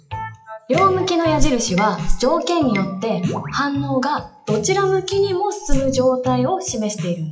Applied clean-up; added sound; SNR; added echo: classical method WPE with log-MMSE.